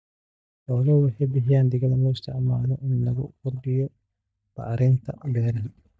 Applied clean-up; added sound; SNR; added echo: neural mask model DeepFilterNet 3.